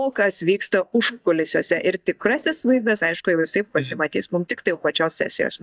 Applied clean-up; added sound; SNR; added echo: neural mask model DeepFilterNet 3.